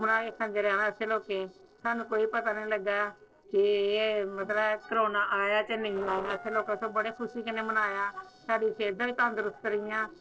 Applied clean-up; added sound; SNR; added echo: neural separator model SepFormer DNS4.